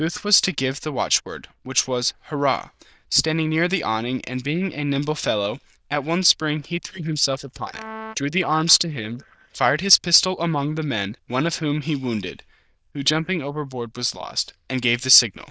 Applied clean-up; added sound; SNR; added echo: neural diffusion model UNIVERSE++.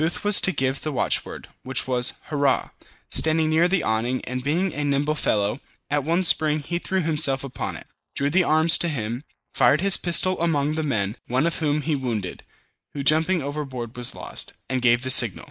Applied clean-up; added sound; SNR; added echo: neural mask model Resemble Enhance denoiser.